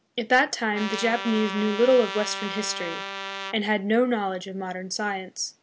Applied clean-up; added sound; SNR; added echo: none; Trumpet; 8 dB; none.